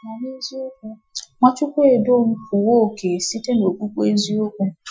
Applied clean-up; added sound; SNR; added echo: classical method Wiener filter.